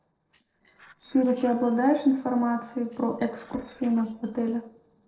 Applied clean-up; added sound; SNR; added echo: neural separator model SepFormer DNS4.